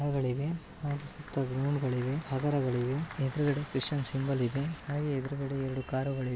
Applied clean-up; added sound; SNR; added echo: none; Applause; 19 dB; none.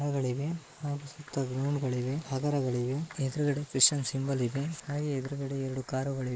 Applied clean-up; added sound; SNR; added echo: neural mask model Resemble Enhance denoiser.